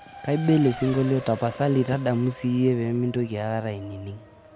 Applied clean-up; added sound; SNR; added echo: none; Race car, auto racing; 17 dB; none.